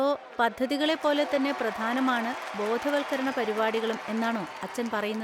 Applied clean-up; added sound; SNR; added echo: none; Applause / Crowd / Cheering; 10 dB; none.